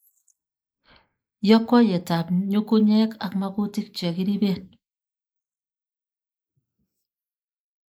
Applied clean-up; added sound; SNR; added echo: neural mask model Resemble Enhance denoiser.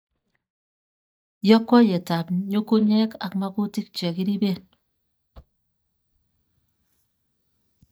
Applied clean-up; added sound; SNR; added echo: neural mask model DeepFilterNet 3.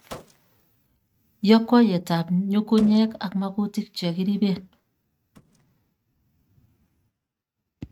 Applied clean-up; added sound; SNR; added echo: neural mask model RNNoise.